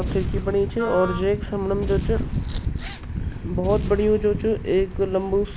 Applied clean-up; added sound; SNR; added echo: none; Wind instrument, woodwind instrument + Boom; 10 dB; none.